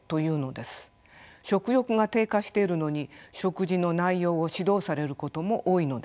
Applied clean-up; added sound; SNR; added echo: none; none; none; none.